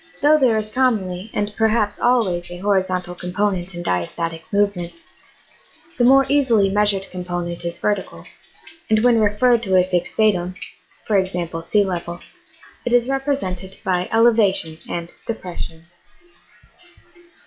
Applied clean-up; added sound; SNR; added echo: classical method log-MMSE.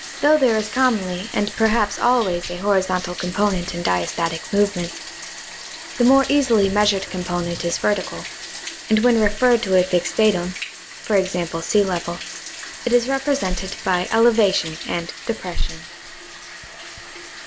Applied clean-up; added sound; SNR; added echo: none; Bathtub (filling or washing); 13 dB; none.